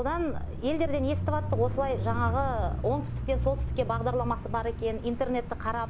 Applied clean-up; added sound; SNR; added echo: none; Mechanisms / Bicycle; 1 dB; none.